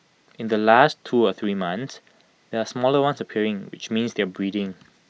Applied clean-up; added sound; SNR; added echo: none; none; none; none.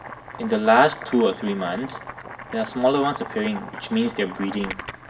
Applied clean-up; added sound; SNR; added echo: none; Boiling; 13 dB; reverberation time 0.4 s.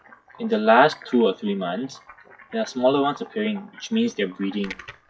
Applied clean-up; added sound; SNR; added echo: classical method WPE with log-MMSE.